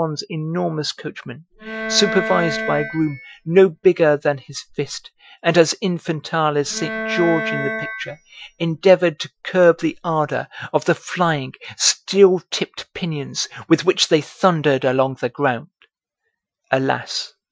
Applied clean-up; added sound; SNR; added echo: classical method Wiener filter.